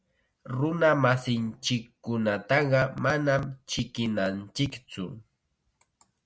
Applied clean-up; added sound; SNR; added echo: none; none; none; none.